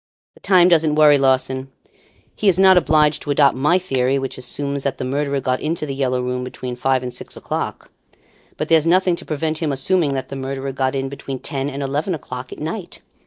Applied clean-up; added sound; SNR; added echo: neural mask model DeepFilterNet 3.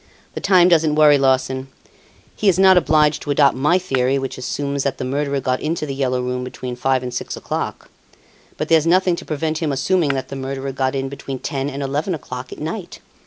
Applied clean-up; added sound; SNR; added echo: none; Shatter; 15 dB; none.